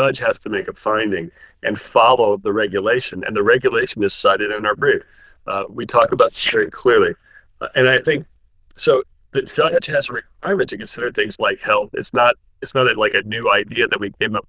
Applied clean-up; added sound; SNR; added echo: neural diffusion model UNIVERSE++.